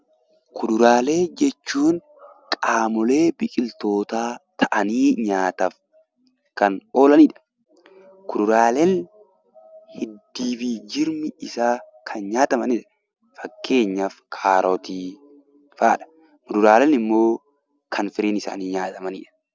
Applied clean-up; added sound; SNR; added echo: none; none; none; none.